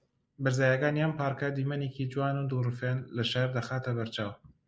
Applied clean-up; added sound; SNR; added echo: none; none; none; none.